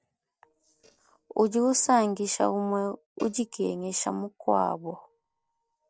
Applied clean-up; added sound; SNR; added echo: neural separator model SepFormer DNS4.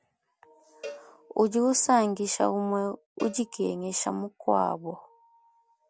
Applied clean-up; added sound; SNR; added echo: none; Cowbell; 19 dB; none.